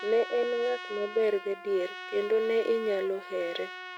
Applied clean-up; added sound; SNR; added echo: none; Trumpet; 12 dB; none.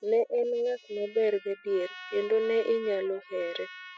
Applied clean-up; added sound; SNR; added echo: classical method spectral subtraction.